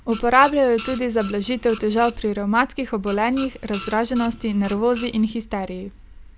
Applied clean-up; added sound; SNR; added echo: none; Printer; 16 dB; none.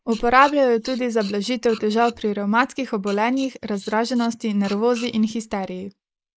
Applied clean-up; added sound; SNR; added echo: neural mask model Resemble Enhance denoiser.